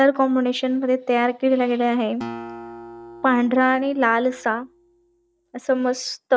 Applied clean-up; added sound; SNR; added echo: none; Acoustic guitar; 18 dB; none.